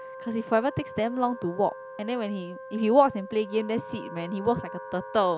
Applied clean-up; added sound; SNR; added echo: none; Wind instrument, woodwind instrument; 14 dB; none.